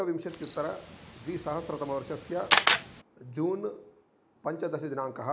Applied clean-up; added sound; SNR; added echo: none; Camera; -5 dB; none.